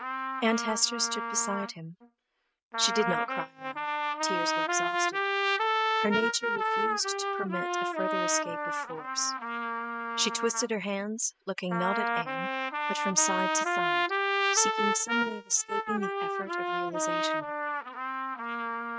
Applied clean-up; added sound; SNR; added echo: neural mask model RNNoise.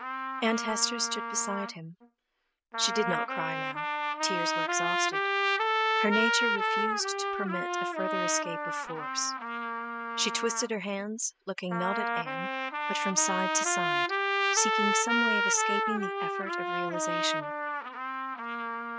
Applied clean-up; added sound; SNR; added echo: none; Trumpet; -3 dB; none.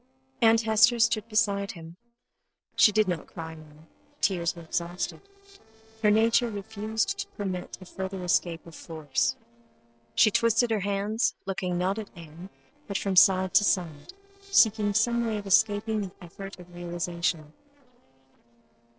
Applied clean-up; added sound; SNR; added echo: neural separator model SepFormer DNS4.